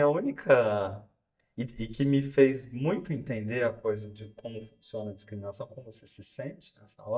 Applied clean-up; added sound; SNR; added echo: neural mask model DeepFilterNet 3.